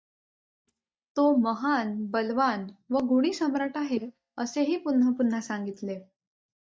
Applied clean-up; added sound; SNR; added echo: neural mask model DeepFilterNet 3.